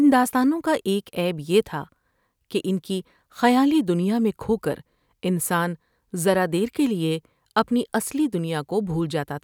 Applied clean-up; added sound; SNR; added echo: none; none; none; none.